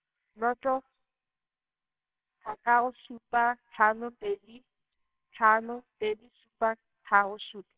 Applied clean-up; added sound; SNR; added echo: neural separator model SepFormer WHAMR!.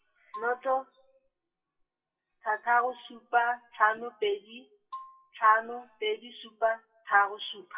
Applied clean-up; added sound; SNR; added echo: classical method WPE with log-MMSE.